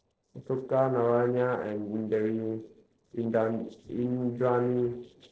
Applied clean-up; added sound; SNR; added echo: neural separator model SepFormer DNS4.